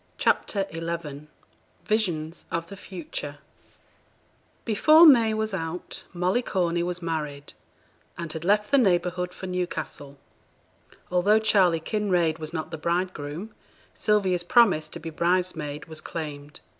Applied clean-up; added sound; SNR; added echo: none; none; none; none.